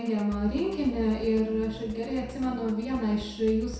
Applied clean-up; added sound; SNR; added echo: none; Drum kit; 12 dB; reverberation time 0.7 s.